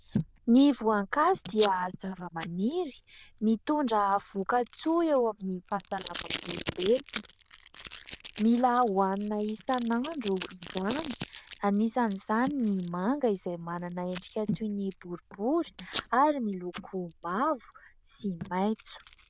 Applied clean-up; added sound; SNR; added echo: neural diffusion model UNIVERSE++.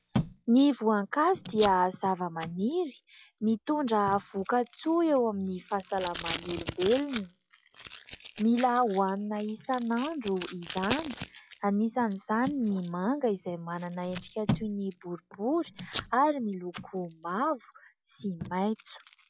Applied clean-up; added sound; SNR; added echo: classical method log-MMSE.